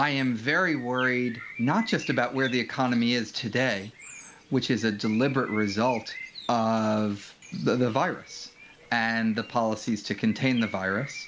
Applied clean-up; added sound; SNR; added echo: none; Bird; 18 dB; none.